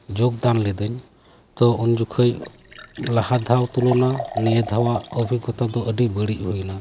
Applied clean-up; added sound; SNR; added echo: none; Liquid; 15 dB; none.